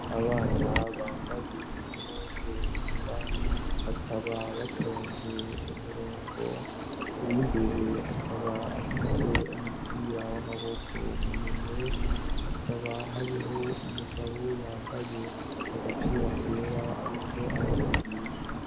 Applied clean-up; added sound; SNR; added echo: none; Stream / Bird vocalization, bird call, bird song; -5 dB; reverberation time 0.4 s.